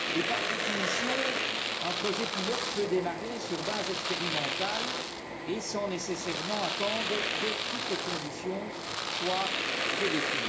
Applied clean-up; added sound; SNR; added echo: none; Domestic sounds, home sounds; -3 dB; reverberation time 0.4 s.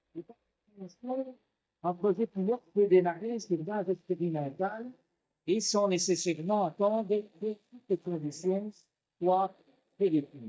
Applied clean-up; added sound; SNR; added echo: neural mask model DeepFilterNet 3.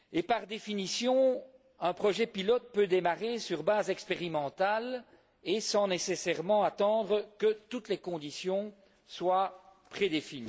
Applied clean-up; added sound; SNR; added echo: none; none; none; none.